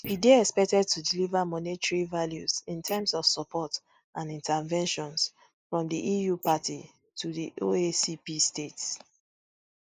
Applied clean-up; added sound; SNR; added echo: neural mask model Resemble Enhance denoiser.